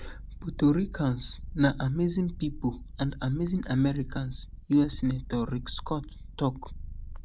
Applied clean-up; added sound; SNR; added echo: none; Purr; 11 dB; none.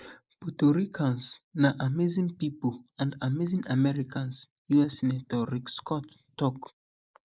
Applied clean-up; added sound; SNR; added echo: neural mask model Resemble Enhance denoiser.